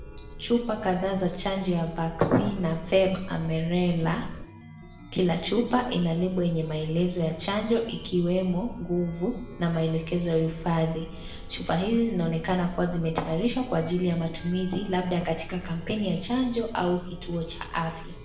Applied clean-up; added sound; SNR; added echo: none; Chime; 13 dB; reverberation time 0.8 s.